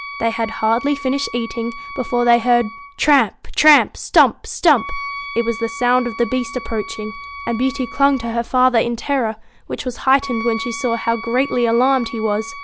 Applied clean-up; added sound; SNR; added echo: none; Wind instrument, woodwind instrument; 14 dB; none.